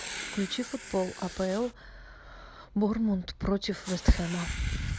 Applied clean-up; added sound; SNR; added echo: none; Writing; 13 dB; none.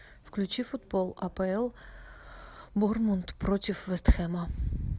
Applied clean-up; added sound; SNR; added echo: none; none; none; none.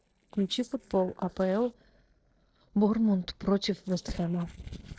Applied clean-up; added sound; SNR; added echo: neural separator model SepFormer DNS4.